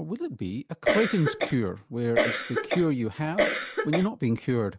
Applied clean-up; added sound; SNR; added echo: none; Cough; -1 dB; none.